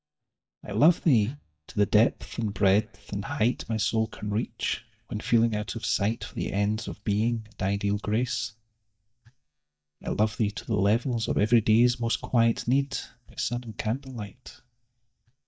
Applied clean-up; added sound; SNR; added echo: neural mask model DeepFilterNet 3.